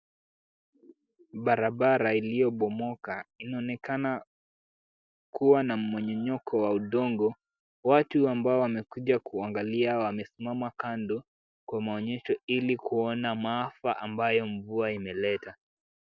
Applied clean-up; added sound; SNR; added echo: none; none; none; none.